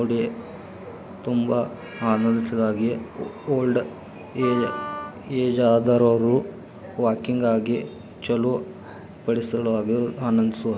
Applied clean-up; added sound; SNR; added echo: none; Wind instrument, woodwind instrument; 11 dB; none.